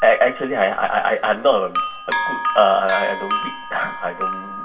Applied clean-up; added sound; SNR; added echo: none; Bell; 7 dB; reverberation time 0.2 s.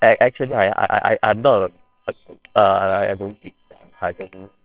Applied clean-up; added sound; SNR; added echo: neural separator model SepFormer WHAMR!.